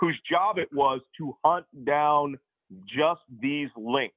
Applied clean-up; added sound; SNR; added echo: none; none; none; none.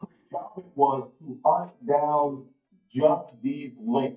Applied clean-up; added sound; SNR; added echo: neural mask model DeepFilterNet 3.